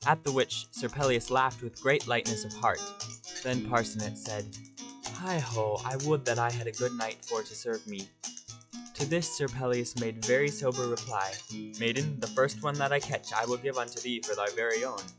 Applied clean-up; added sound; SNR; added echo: classical method log-MMSE.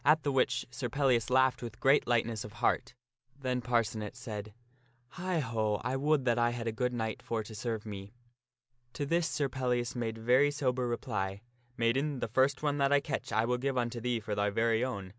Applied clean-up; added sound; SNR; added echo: none; none; none; none.